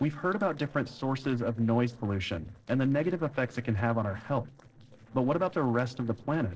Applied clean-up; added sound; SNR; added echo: neural separator model SepFormer DNS4.